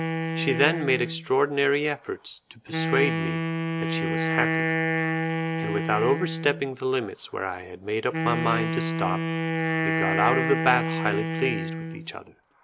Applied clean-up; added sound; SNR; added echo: none; Wind instrument, woodwind instrument; 1 dB; none.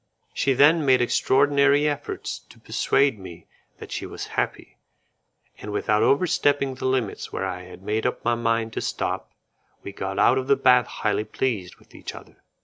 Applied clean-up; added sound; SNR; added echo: none; none; none; none.